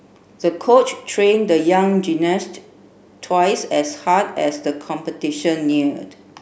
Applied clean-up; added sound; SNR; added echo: none; none; none; none.